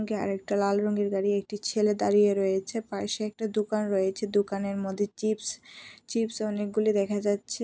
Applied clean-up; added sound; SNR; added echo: none; none; none; none.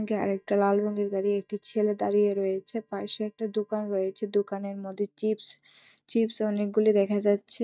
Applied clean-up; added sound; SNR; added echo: neural mask model DeepFilterNet 3.